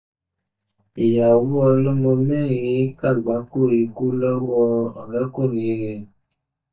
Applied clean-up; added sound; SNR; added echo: neural mask model DeepFilterNet 3.